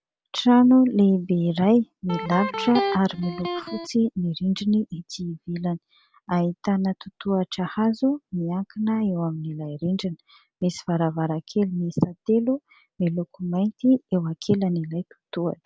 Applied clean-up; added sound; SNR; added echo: none; Electric guitar; 5 dB; none.